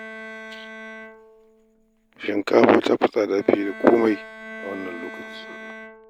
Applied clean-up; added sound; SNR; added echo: none; Bowed string instrument; 16 dB; none.